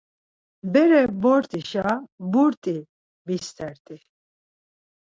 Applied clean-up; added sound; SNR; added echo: none; none; none; none.